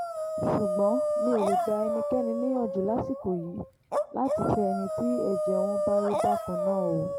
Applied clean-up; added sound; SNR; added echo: none; Dog; 0 dB; none.